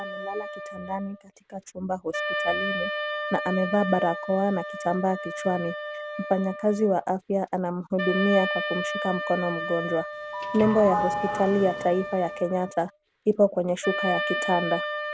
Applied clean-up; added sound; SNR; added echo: none; Wind instrument, woodwind instrument + Sliding door / Doorbell; 5 dB; none.